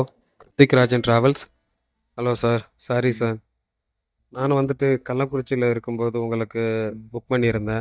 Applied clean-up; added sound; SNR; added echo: neural mask model DeepFilterNet 3.